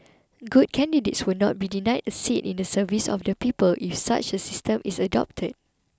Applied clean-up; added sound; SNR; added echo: none; none; none; none.